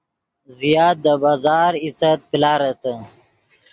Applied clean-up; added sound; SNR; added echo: none; none; none; none.